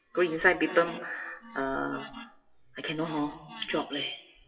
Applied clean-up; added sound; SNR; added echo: classical method WPE with log-MMSE.